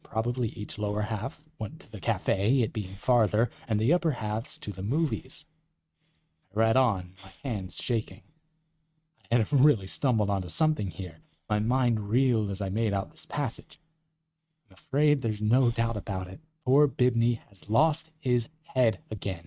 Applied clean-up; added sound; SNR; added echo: neural mask model RNNoise.